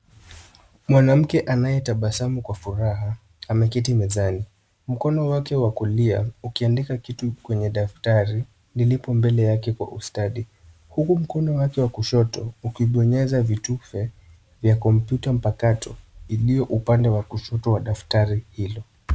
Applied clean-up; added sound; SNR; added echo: none; none; none; none.